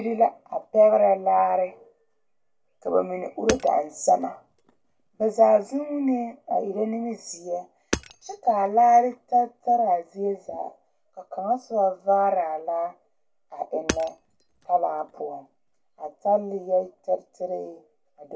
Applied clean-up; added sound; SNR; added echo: none; Hammer; 14 dB; reverberation time 0.2 s.